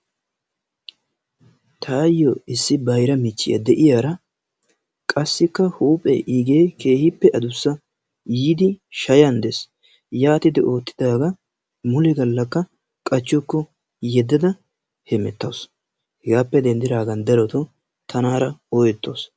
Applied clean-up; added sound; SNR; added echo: none; none; none; none.